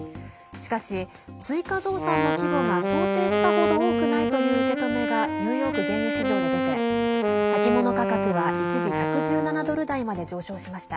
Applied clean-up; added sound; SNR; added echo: none; Wind instrument, woodwind instrument; -3 dB; none.